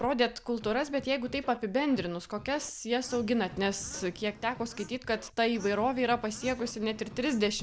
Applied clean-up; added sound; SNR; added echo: none; Bird / Fowl + Scratching (performance technique); 18 dB; none.